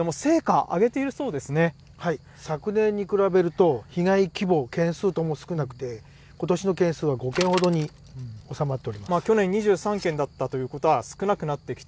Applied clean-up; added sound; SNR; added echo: none; Bicycle; 17 dB; none.